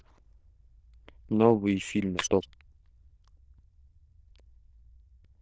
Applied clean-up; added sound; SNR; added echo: neural diffusion model UNIVERSE++.